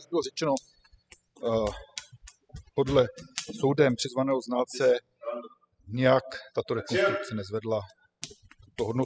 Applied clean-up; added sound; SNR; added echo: classical method spectral subtraction.